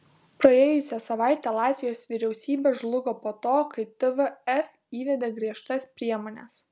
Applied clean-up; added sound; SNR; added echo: none; none; none; none.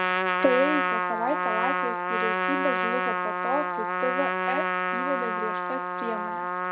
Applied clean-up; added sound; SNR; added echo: none; Trumpet; -4 dB; none.